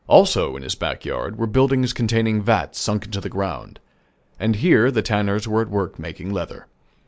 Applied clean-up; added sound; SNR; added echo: none; none; none; none.